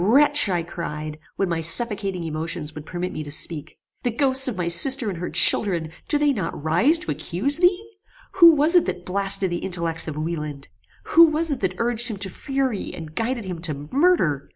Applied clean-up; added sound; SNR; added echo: none; none; none; none.